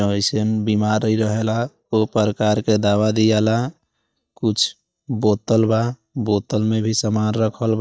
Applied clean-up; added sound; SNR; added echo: neural mask model DeepFilterNet 3.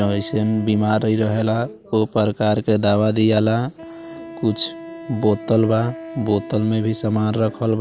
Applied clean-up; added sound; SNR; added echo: none; Wind instrument, woodwind instrument; 17 dB; none.